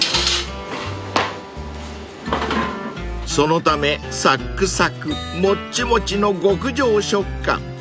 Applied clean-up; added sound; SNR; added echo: none; none; none; none.